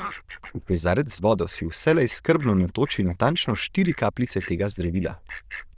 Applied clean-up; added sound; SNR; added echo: neural diffusion model UNIVERSE++.